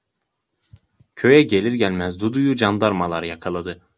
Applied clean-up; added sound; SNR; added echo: none; none; none; none.